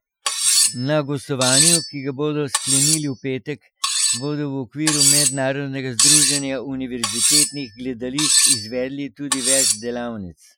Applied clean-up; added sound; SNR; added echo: classical method Wiener filter.